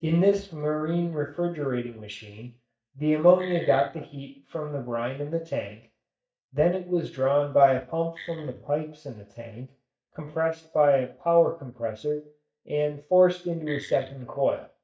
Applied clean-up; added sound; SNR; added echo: neural mask model DeepFilterNet 3.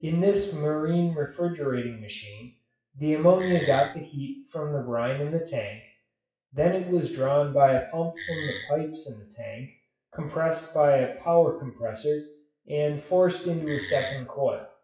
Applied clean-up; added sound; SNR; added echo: classical method WPE with log-MMSE.